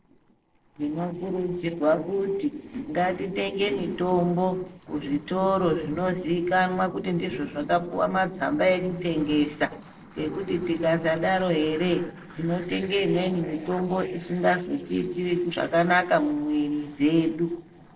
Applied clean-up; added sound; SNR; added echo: neural separator model SepFormer DNS4.